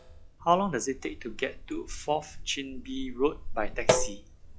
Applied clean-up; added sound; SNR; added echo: classical method log-MMSE.